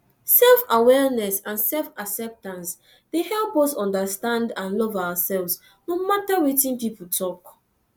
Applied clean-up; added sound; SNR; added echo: none; none; none; none.